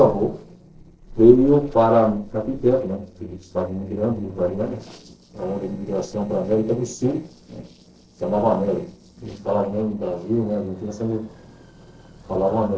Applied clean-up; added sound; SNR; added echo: neural separator model SepFormer DNS4.